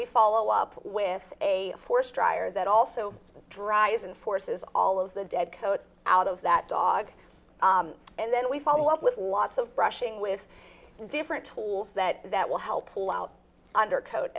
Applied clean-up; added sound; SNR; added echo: none; none; none; none.